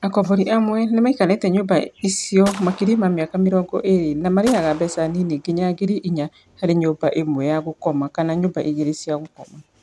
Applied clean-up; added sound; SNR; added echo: none; Gunshot, gunfire; 18 dB; none.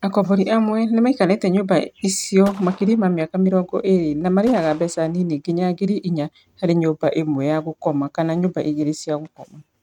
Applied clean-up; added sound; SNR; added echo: neural mask model RNNoise.